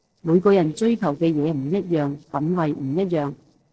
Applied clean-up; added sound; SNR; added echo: neural separator model SepFormer DNS4.